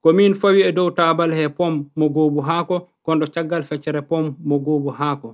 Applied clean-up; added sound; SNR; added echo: none; none; none; none.